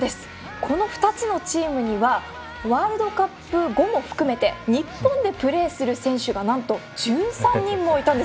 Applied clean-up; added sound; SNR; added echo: none; none; none; none.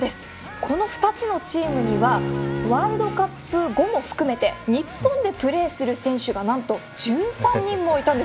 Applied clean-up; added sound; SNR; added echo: none; Bowed string instrument; 6 dB; none.